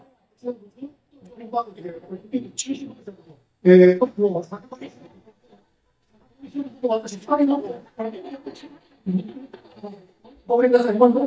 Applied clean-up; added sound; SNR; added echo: neural mask model DeepFilterNet 3.